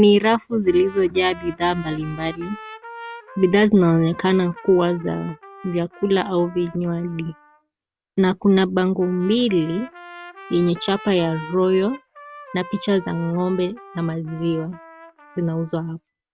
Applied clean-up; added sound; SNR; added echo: none; Trumpet; 19 dB; none.